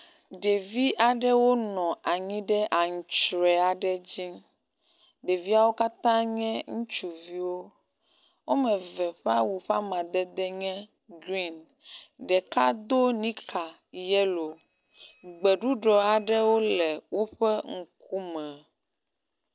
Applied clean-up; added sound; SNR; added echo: neural separator model SepFormer DNS4.